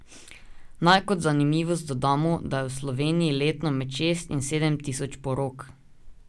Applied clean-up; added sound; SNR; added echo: none; none; none; none.